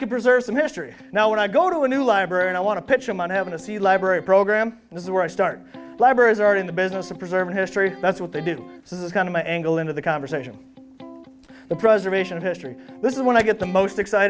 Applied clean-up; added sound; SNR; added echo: none; Electric guitar; 20 dB; none.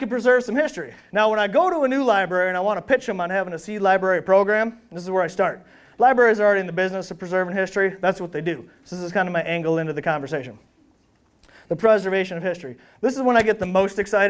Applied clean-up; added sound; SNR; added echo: none; none; none; none.